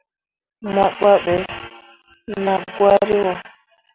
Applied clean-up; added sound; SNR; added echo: none; none; none; none.